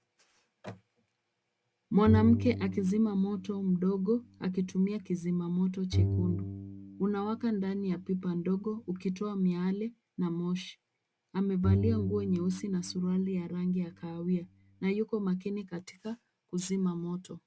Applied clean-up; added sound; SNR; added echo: none; Bowed string instrument; 4 dB; none.